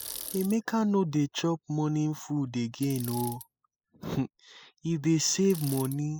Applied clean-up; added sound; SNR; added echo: classical method spectral subtraction.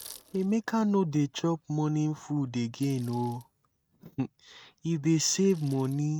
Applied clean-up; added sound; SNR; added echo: neural mask model RNNoise.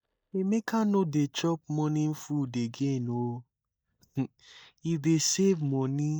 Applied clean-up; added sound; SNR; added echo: neural mask model DeepFilterNet 3.